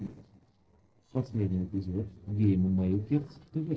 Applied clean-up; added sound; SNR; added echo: neural separator model SepFormer DNS4.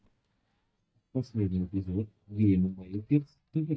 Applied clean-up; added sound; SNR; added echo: neural mask model DeepFilterNet 3.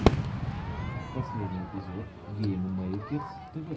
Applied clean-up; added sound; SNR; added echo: none; Crowd / Fireworks; -3 dB; reverberation time 0.3 s.